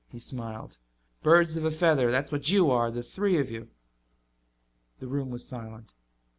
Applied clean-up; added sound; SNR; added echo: none; none; none; none.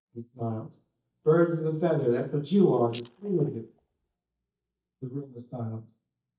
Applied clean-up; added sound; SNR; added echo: neural mask model DeepFilterNet 3.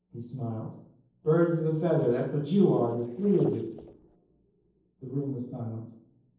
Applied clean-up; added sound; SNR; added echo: neural separator model SepFormer DNS4.